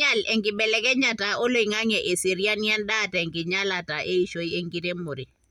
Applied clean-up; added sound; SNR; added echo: none; none; none; none.